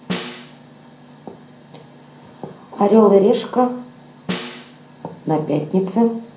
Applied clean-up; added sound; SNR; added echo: none; Snare drum; 10 dB; reverberation time 0.6 s.